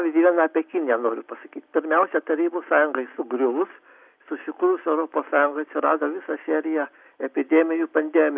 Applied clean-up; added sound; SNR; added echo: none; none; none; none.